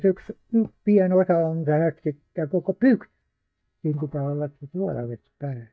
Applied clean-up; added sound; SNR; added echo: neural mask model DeepFilterNet 3.